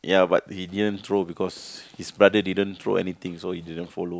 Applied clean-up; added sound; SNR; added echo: none; none; none; none.